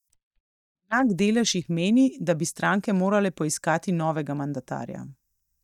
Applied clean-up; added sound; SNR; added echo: neural mask model DeepFilterNet 3.